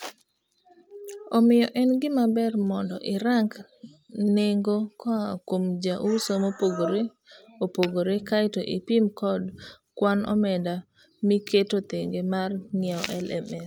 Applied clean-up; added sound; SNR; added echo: none; Tap / Glass; 15 dB; none.